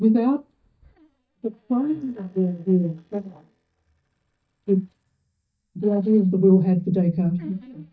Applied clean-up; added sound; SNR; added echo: neural mask model DeepFilterNet 3.